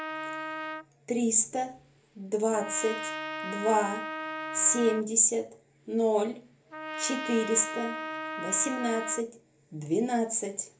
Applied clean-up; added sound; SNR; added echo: none; Trumpet; 9 dB; reverberation time 0.3 s.